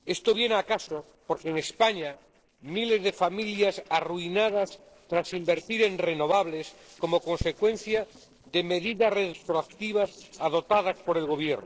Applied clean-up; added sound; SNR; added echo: neural separator model SepFormer DNS4.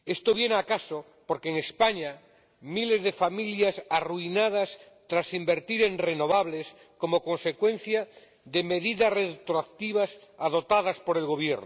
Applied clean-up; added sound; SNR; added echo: none; none; none; none.